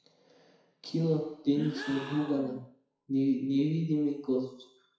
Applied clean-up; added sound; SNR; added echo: classical method WPE with log-MMSE.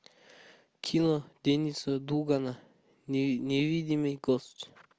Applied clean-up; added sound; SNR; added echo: none; none; none; none.